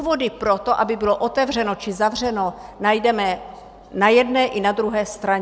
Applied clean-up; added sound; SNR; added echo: none; none; none; none.